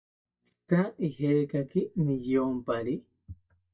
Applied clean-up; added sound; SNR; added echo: neural mask model DeepFilterNet 3.